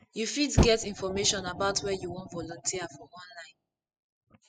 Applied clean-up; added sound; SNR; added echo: classical method spectral subtraction.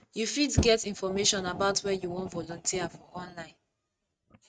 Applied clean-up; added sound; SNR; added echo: neural mask model RNNoise.